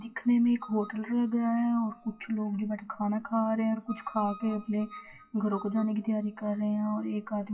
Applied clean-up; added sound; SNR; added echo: classical method WPE with log-MMSE.